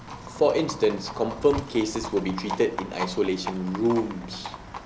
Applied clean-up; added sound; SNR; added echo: none; Livestock, farm animals, working animals; 10 dB; none.